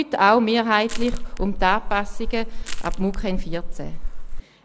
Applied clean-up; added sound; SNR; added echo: none; Crushing; 0 dB; none.